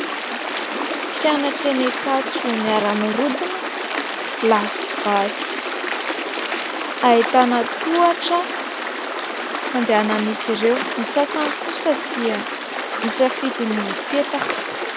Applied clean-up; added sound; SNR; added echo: none; Stream; 3 dB; none.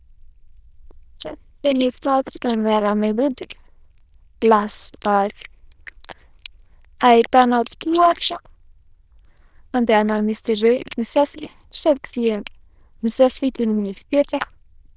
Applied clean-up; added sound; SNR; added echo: neural diffusion model UNIVERSE++.